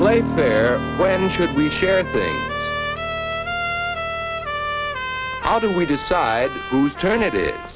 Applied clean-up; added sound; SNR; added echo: none; Piano + Trumpet; 4 dB; none.